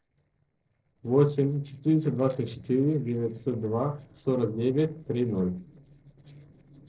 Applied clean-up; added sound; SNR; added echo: neural separator model SepFormer DNS4.